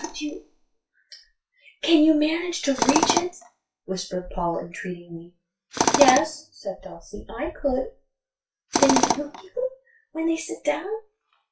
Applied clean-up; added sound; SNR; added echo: classical method WPE with log-MMSE.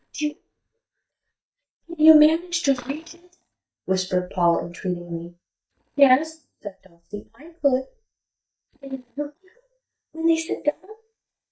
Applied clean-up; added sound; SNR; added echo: neural mask model DeepFilterNet 3.